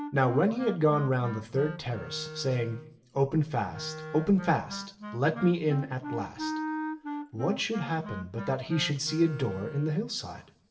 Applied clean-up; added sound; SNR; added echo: none; Wind instrument, woodwind instrument; 11 dB; reverberation time 0.6 s.